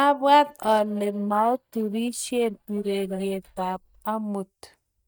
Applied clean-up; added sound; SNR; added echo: neural mask model DeepFilterNet 3.